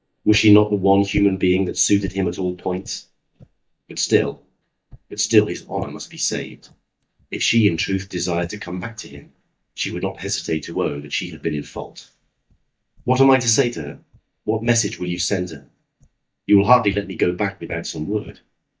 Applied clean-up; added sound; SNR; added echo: neural mask model DeepFilterNet 3.